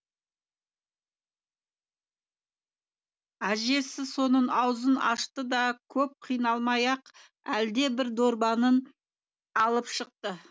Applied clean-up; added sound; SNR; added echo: none; none; none; none.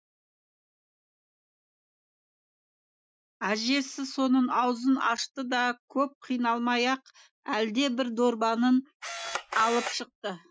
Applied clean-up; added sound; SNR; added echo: classical method Wiener filter.